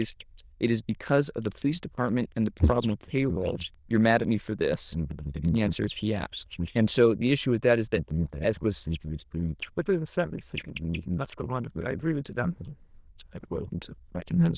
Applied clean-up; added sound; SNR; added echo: neural diffusion model UNIVERSE++.